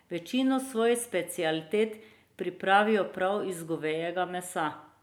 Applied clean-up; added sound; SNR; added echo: none; none; none; none.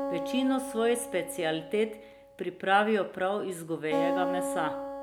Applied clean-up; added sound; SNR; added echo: none; Acoustic guitar; 5 dB; none.